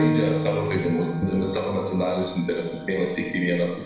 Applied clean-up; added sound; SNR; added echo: none; Piano; 5 dB; reverberation time 0.9 s.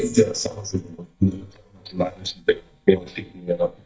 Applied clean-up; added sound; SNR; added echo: neural mask model DeepFilterNet 3.